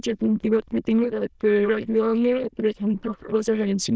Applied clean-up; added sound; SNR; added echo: neural diffusion model UNIVERSE++.